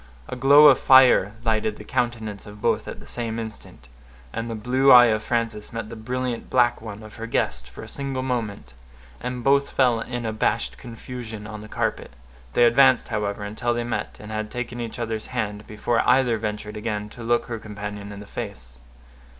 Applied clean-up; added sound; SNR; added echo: none; none; none; none.